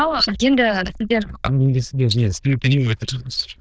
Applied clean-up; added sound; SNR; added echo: neural diffusion model UNIVERSE++.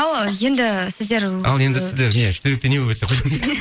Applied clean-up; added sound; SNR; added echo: neural mask model Resemble Enhance denoiser.